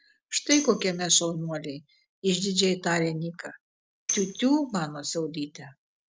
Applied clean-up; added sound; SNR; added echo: neural separator model SepFormer DNS4.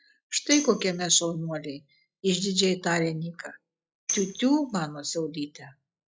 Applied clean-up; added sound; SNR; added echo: classical method log-MMSE.